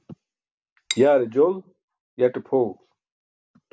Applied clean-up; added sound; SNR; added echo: none; Cutlery, silverware / Dishes, pots, and pans; 10 dB; none.